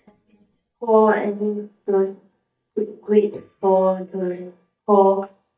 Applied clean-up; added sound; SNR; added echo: neural mask model DeepFilterNet 3.